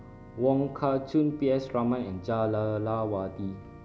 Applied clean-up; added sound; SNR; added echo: none; Organ; 19 dB; none.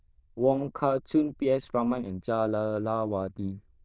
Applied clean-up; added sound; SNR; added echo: neural diffusion model UNIVERSE++.